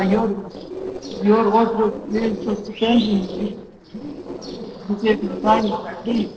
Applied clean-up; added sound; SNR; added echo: neural separator model SepFormer DNS4.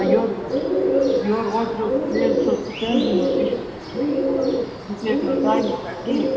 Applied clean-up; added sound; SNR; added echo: none; Bird; -4 dB; reverberation time 2.0 s.